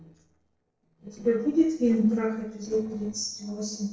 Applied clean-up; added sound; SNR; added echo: neural separator model SepFormer DNS4.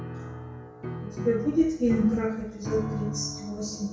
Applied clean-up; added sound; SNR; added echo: none; Piano; 8 dB; reverberation time 0.6 s.